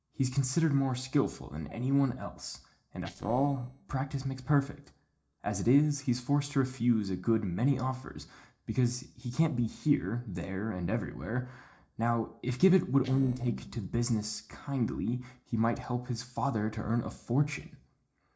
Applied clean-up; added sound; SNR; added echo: neural separator model SepFormer DNS4.